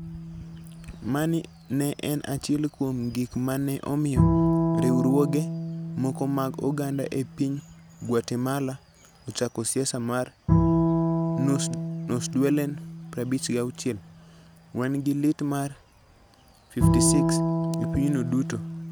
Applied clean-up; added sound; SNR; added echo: none; Bowed string instrument; 1 dB; none.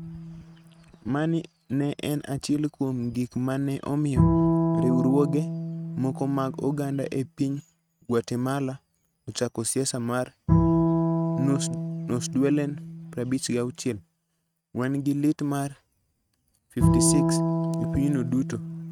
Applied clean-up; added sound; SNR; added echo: neural mask model RNNoise.